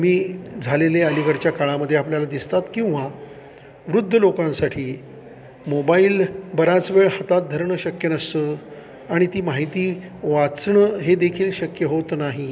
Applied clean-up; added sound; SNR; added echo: none; none; none; none.